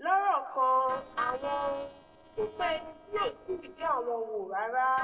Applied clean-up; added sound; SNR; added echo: neural separator model SepFormer DNS4.